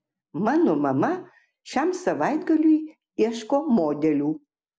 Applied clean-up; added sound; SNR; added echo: none; none; none; none.